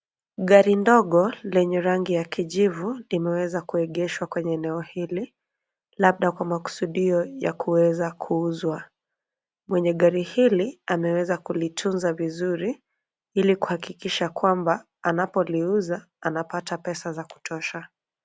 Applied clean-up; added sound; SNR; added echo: none; none; none; none.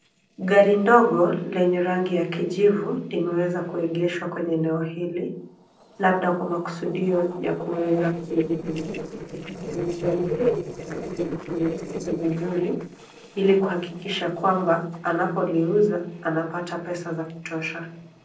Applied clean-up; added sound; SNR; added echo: neural separator model SepFormer DNS4.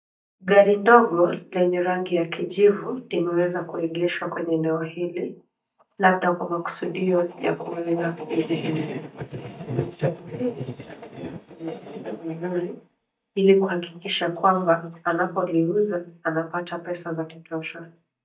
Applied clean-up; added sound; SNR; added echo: neural mask model DeepFilterNet 3.